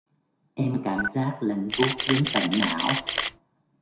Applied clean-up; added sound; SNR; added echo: none; Camera; 1 dB; reverberation time 0.6 s.